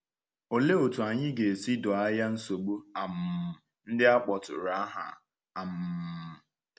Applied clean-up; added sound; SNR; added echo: none; none; none; none.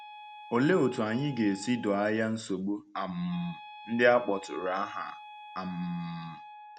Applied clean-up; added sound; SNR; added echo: none; Wind instrument, woodwind instrument; 17 dB; none.